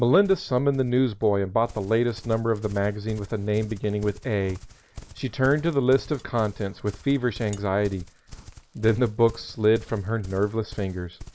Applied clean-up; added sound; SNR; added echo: none; Livestock, farm animals, working animals; 20 dB; none.